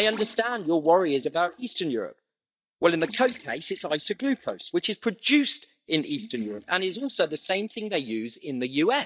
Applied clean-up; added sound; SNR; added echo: neural mask model DeepFilterNet 3.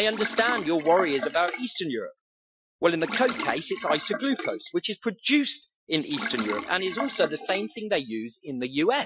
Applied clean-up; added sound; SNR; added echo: classical method Wiener filter.